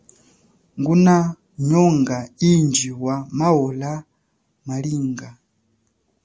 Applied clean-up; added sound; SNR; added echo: none; none; none; none.